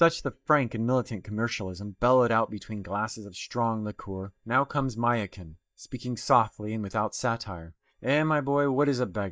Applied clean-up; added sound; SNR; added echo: neural mask model DeepFilterNet 3.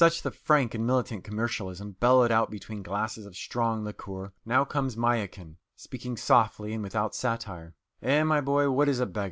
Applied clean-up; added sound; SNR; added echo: none; none; none; none.